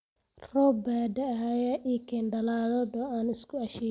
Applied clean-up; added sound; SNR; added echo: none; none; none; none.